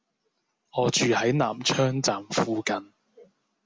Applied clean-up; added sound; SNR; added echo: none; none; none; none.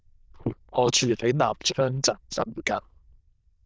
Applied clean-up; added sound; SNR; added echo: neural diffusion model UNIVERSE++.